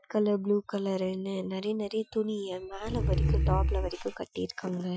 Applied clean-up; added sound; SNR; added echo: classical method Wiener filter.